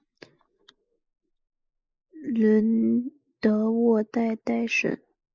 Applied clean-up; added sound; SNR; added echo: neural mask model Resemble Enhance denoiser.